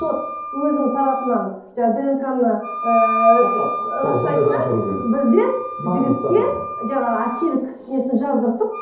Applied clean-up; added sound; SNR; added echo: none; Wind instrument, woodwind instrument; 8 dB; reverberation time 2.2 s.